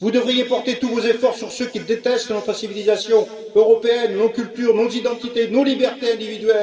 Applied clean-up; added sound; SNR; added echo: none; none; none; reverberation time 1.8 s.